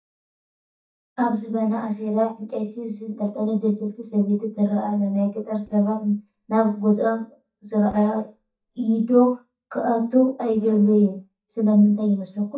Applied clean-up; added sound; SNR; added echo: neural mask model DeepFilterNet 3.